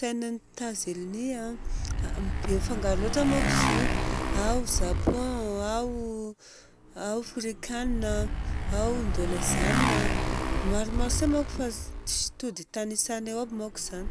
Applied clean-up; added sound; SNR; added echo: none; Motorcycle; -2 dB; none.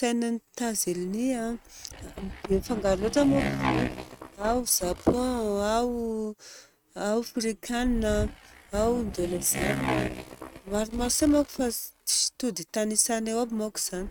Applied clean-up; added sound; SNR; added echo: neural mask model RNNoise.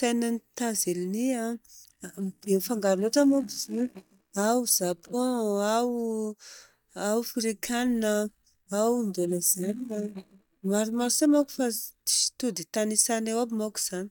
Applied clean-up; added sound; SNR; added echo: neural mask model DeepFilterNet 3.